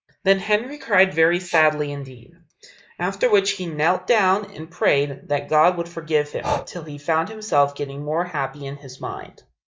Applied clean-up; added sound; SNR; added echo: neural mask model Resemble Enhance denoiser.